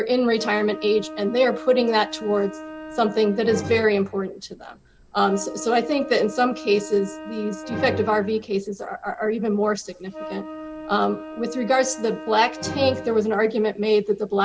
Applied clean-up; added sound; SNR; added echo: none; Musical instrument + Wind instrument, woodwind instrument; 13 dB; none.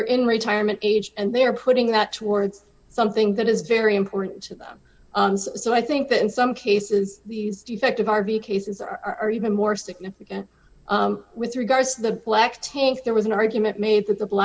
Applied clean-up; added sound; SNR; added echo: none; none; none; none.